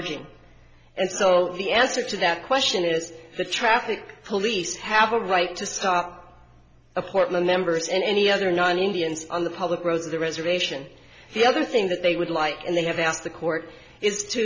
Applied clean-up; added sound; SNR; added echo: none; none; none; none.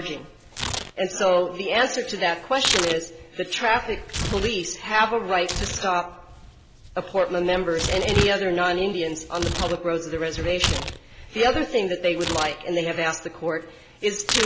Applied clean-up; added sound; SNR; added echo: none; Tearing; 7 dB; none.